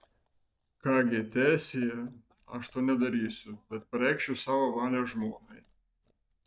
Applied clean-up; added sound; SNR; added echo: neural mask model DeepFilterNet 3.